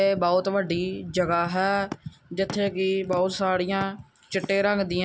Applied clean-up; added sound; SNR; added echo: none; none; none; none.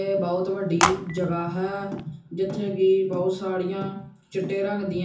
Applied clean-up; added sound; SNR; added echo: none; Telephone; 4 dB; reverberation time 0.6 s.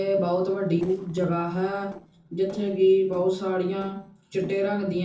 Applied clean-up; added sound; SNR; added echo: neural separator model SepFormer DNS4.